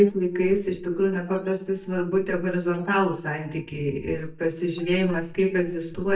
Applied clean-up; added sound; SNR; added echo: neural mask model DeepFilterNet 3.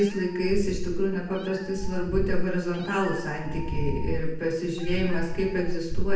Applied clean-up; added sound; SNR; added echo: none; Meow; 0 dB; reverberation time 0.8 s.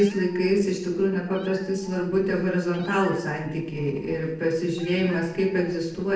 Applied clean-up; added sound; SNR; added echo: neural separator model SepFormer DNS4.